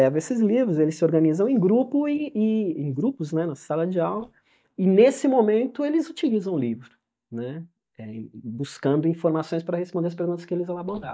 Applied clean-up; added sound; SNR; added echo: neural mask model DeepFilterNet 3.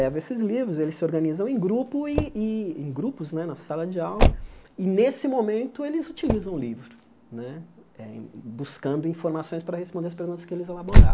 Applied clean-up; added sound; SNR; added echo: none; Motor vehicle (road); -3 dB; none.